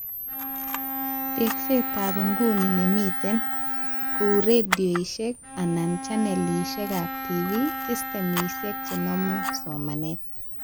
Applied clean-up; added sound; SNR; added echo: none; Bowed string instrument + Camera; 3 dB; none.